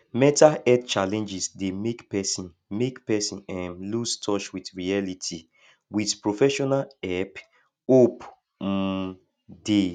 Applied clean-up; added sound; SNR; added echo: none; none; none; none.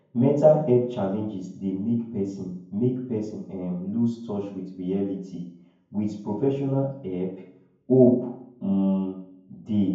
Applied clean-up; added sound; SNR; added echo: none; none; none; reverberation time 0.9 s.